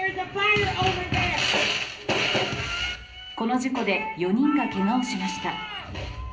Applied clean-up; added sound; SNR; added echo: none; Crowd; 19 dB; reverberation time 0.5 s.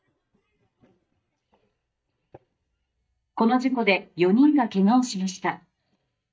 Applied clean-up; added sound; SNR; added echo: neural mask model DeepFilterNet 3.